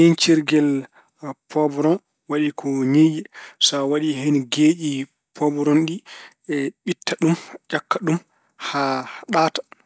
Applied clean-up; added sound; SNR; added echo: none; none; none; none.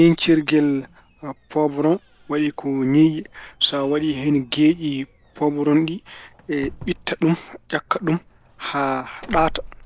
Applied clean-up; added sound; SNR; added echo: none; Doorbell; 20 dB; none.